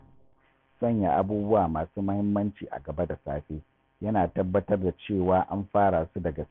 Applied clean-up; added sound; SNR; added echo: none; none; none; none.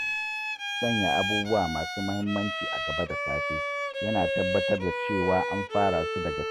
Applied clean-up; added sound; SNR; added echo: none; Bowed string instrument; 1 dB; none.